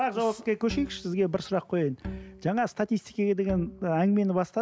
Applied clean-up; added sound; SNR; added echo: none; Bowed string instrument; 15 dB; none.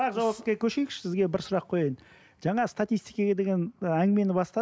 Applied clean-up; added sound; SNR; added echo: none; none; none; none.